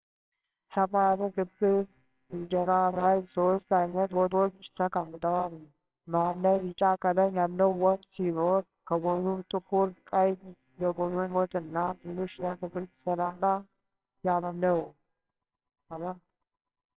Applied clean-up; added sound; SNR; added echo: neural separator model SepFormer WHAMR!.